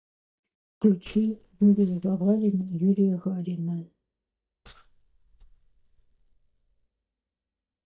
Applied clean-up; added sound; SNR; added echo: neural mask model DeepFilterNet 3.